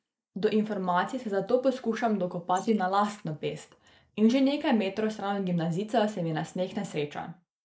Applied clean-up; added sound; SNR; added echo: neural mask model Resemble Enhance denoiser.